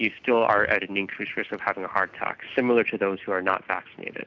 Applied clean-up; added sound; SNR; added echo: none; none; none; none.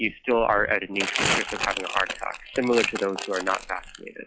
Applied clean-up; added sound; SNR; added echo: classical method log-MMSE.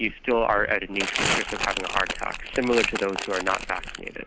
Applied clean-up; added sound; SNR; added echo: none; Crumpling, crinkling; 4 dB; none.